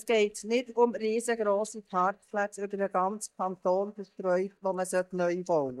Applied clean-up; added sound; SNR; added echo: neural mask model DeepFilterNet 3.